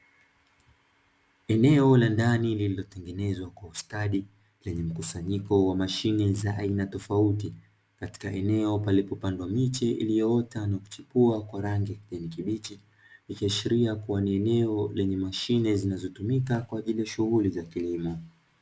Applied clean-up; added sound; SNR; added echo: none; none; none; none.